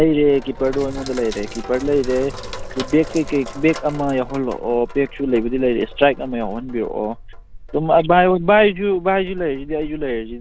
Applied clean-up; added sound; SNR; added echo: none; Sink (filling or washing); 13 dB; none.